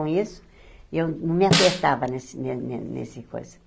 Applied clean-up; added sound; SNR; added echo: none; Snare drum; 0 dB; none.